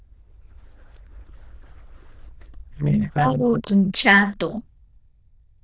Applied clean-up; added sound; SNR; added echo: neural diffusion model UNIVERSE++.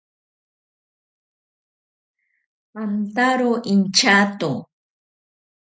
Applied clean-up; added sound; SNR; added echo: none; none; none; none.